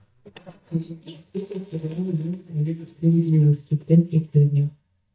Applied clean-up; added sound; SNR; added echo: neural mask model DeepFilterNet 3.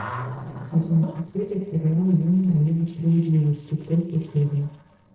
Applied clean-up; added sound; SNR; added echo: neural separator model SepFormer DNS4.